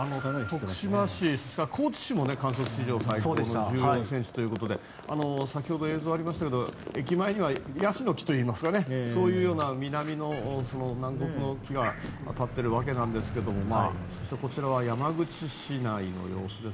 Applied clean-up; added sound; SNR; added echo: none; none; none; none.